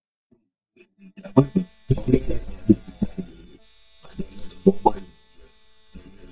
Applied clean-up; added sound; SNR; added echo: neural mask model DeepFilterNet 3.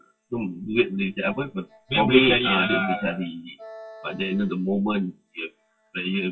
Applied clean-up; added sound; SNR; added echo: classical method WPE with log-MMSE.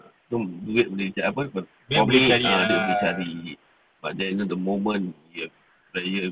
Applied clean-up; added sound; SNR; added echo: none; none; none; none.